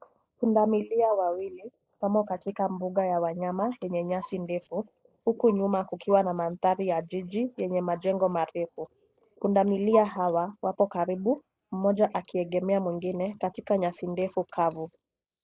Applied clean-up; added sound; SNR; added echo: neural mask model Resemble Enhance denoiser.